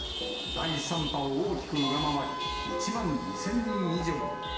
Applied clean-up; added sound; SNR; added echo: none; Chatter / Traffic noise, roadway noise / Vehicle horn, car horn, honking / Engine; 4 dB; reverberation time 0.8 s.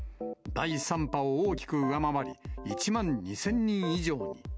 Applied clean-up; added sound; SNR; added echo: none; none; none; none.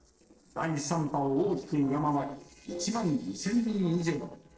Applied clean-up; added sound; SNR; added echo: neural separator model SepFormer DNS4.